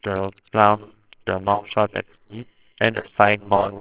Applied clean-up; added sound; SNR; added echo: neural separator model SepFormer WHAMR!.